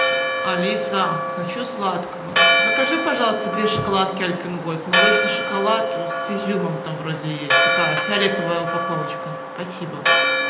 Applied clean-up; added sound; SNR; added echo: none; Church bell; -3 dB; reverberation time 0.8 s.